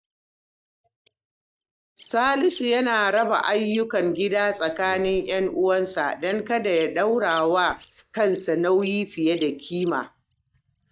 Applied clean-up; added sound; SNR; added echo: neural mask model DeepFilterNet 3.